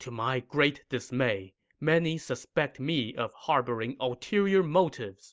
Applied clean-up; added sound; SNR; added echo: none; none; none; none.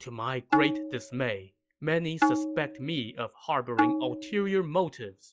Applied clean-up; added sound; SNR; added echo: classical method log-MMSE.